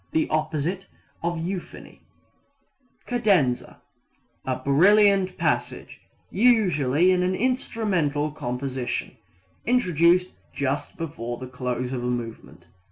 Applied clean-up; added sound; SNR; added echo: none; none; none; none.